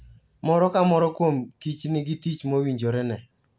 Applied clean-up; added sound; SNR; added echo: none; none; none; none.